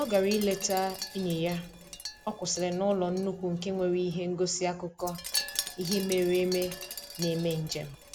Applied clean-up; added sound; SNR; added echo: none; Wind chime; 10 dB; none.